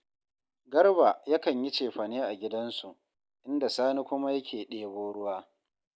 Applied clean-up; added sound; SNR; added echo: none; none; none; none.